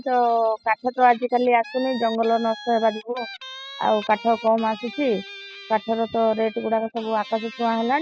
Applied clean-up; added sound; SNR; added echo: classical method spectral subtraction.